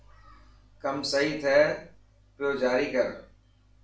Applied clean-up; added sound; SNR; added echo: none; none; none; reverberation time 0.4 s.